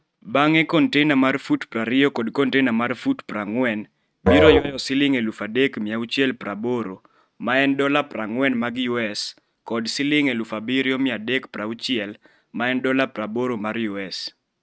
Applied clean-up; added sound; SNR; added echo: neural mask model RNNoise.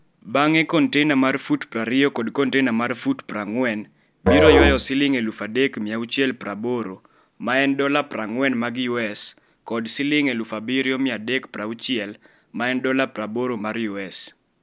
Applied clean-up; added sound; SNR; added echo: none; Musical instrument; -1 dB; none.